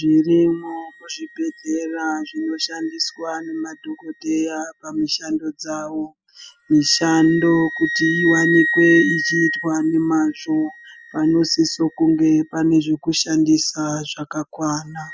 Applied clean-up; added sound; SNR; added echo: classical method spectral subtraction.